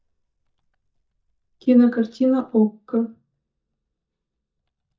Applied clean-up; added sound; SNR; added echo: neural mask model DeepFilterNet 3.